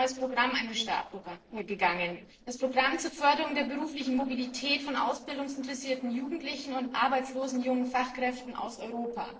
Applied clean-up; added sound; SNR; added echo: neural separator model SepFormer DNS4.